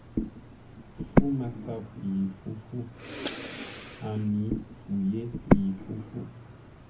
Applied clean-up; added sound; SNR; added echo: none; Breathing; -2 dB; reverberation time 0.3 s.